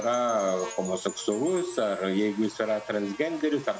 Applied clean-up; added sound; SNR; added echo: none; Wind chime / Percussion + Buzz; 16 dB; none.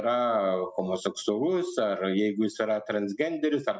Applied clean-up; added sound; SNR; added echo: none; none; none; none.